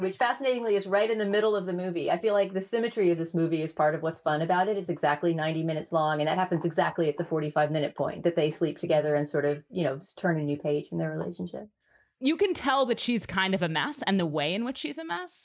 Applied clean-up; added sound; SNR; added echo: neural mask model Resemble Enhance denoiser.